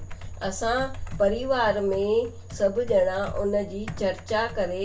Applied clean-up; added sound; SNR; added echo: none; Computer keyboard; 15 dB; reverberation time 0.1 s.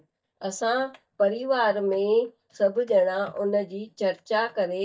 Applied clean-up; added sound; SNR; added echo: neural mask model DeepFilterNet 3.